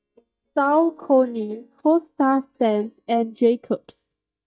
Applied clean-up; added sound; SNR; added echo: neural mask model DeepFilterNet 3.